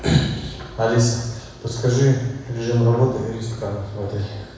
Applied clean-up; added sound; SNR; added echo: none; none; none; reverberation time 1.0 s.